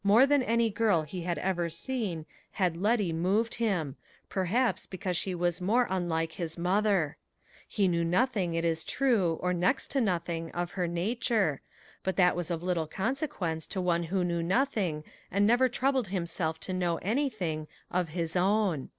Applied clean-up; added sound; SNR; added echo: neural separator model SepFormer DNS4.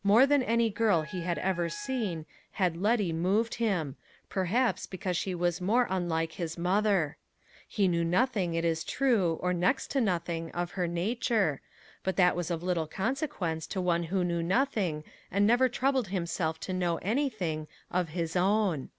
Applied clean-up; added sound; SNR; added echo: none; Wind instrument, woodwind instrument; 19 dB; none.